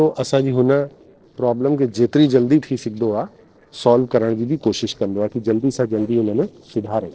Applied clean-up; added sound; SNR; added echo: neural separator model SepFormer DNS4.